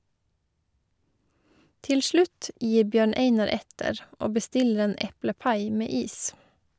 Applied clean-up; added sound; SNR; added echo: none; none; none; none.